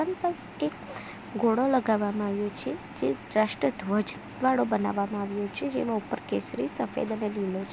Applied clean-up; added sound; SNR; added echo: none; none; none; none.